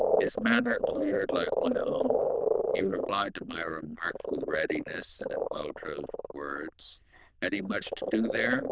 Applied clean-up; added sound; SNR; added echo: neural diffusion model UNIVERSE++.